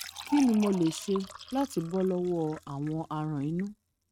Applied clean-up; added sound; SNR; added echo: neural mask model RNNoise.